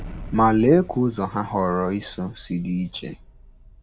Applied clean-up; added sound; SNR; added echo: none; Explosion; 18 dB; none.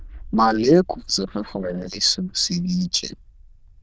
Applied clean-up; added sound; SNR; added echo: neural diffusion model UNIVERSE++.